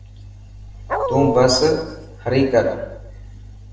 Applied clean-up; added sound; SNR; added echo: neural separator model SepFormer DNS4.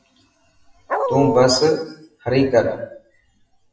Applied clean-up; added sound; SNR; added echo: classical method WPE with log-MMSE.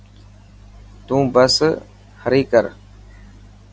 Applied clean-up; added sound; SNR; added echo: none; none; none; none.